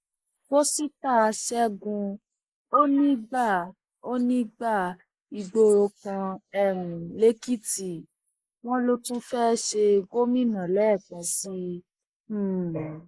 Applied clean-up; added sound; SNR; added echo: neural mask model Resemble Enhance denoiser.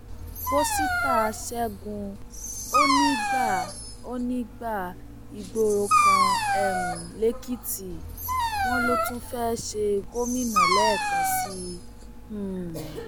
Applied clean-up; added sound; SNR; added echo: none; Dog; -3 dB; none.